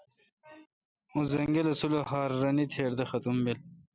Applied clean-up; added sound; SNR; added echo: none; none; none; none.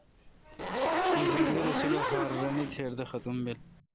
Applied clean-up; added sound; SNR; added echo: none; Zipper (clothing); -3 dB; none.